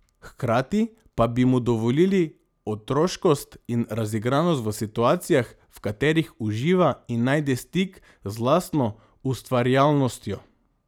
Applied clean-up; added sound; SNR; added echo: none; none; none; none.